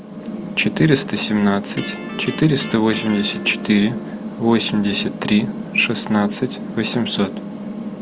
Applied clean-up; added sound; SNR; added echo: none; Electric guitar; 15 dB; none.